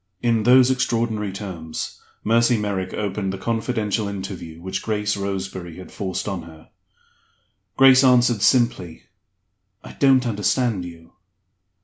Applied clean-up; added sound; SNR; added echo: none; none; none; none.